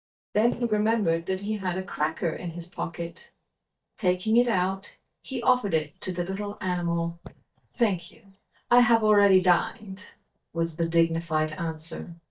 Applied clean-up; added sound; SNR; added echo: neural mask model DeepFilterNet 3.